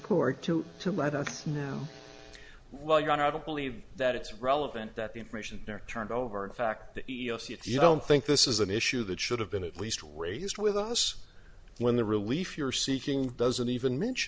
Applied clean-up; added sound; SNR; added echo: none; none; none; none.